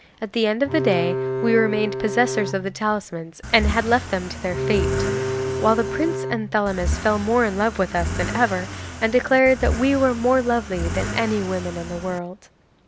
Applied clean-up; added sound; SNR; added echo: none; Accelerating, revving, vroom / Car + Bowed string instrument; 5 dB; none.